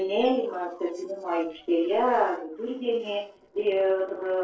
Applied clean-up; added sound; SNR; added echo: neural separator model SepFormer DNS4.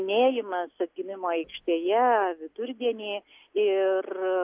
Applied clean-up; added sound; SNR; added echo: none; none; none; none.